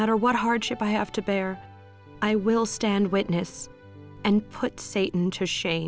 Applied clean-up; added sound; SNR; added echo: none; none; none; none.